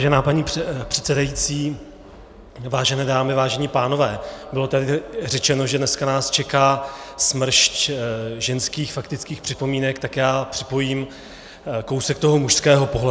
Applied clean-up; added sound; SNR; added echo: none; none; none; none.